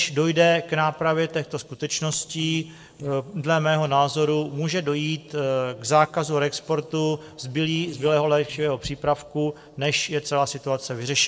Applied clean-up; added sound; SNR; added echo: neural separator model SepFormer DNS4.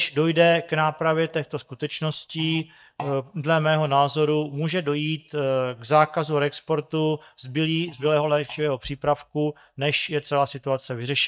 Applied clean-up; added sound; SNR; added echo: neural mask model DeepFilterNet 3.